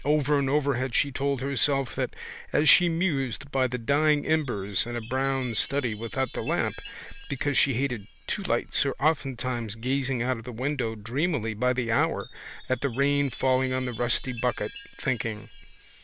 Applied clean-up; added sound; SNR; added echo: none; Chime; 20 dB; none.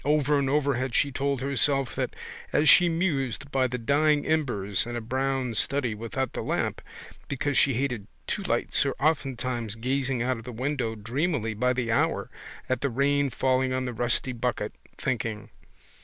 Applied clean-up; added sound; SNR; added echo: none; none; none; none.